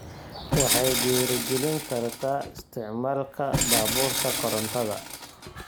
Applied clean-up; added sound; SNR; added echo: none; Tools; 0 dB; none.